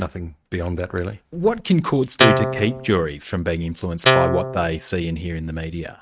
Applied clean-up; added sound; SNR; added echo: neural mask model RNNoise.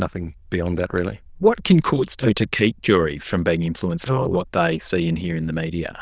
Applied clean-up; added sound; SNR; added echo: neural diffusion model UNIVERSE++.